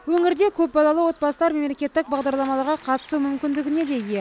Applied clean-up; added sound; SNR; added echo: none; none; none; none.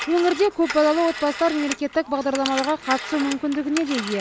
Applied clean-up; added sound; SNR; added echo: none; Telephone; 11 dB; none.